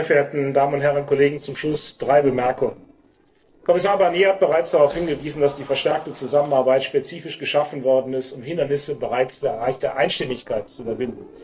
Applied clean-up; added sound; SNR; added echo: neural separator model SepFormer DNS4.